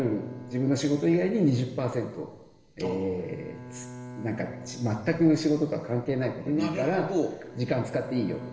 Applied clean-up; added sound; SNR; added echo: none; Bowed string instrument; 17 dB; reverberation time 1.1 s.